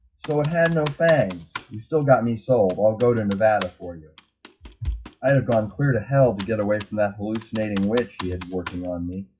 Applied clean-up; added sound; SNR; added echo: classical method WPE with log-MMSE.